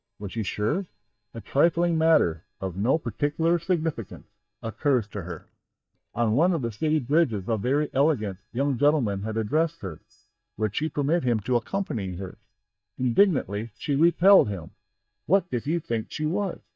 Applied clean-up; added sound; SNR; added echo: neural mask model DeepFilterNet 3.